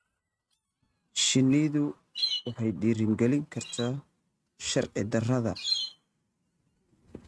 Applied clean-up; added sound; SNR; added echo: neural mask model RNNoise.